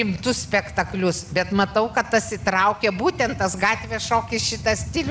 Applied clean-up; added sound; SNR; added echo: none; none; none; none.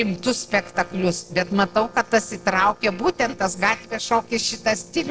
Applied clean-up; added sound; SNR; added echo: neural separator model SepFormer DNS4.